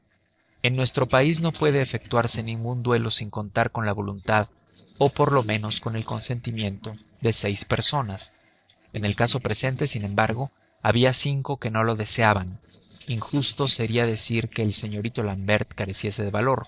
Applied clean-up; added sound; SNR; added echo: neural separator model SepFormer DNS4.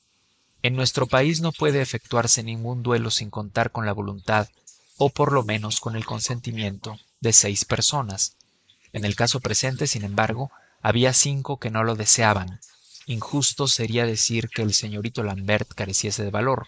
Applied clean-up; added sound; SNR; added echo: neural mask model Resemble Enhance denoiser.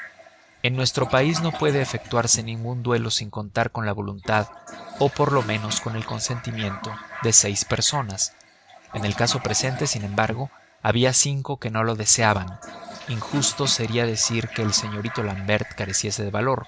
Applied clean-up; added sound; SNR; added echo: none; Toilet flush; 14 dB; none.